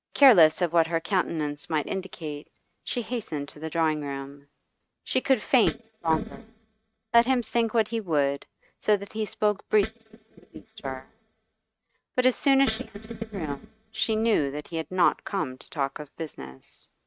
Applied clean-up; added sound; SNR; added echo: neural mask model RNNoise.